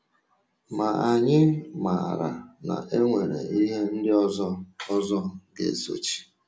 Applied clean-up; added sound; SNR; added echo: none; none; none; none.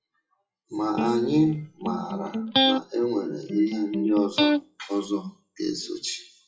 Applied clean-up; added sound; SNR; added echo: classical method WPE with log-MMSE.